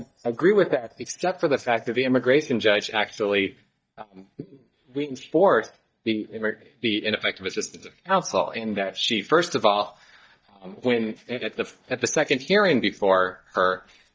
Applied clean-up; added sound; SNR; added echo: neural mask model DeepFilterNet 3.